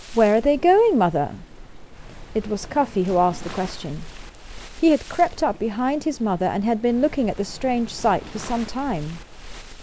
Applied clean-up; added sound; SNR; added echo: none; Waves, surf; 16 dB; none.